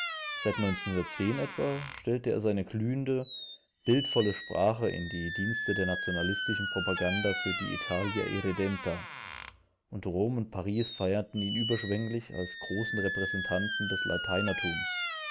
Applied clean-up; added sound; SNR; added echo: none; Squeak; 3 dB; none.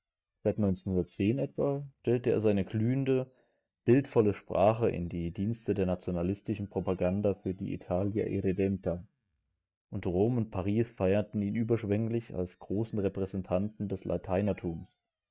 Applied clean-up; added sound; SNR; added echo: neural mask model DeepFilterNet 3.